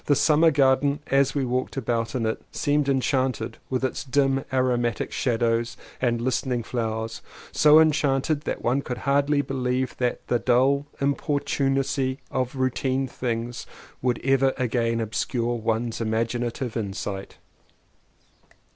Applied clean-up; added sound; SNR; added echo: none; none; none; none.